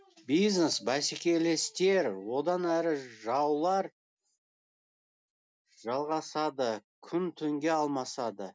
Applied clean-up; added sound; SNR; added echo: none; none; none; none.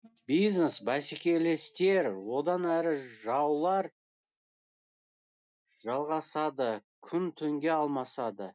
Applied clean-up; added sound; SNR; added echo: neural mask model DeepFilterNet 3.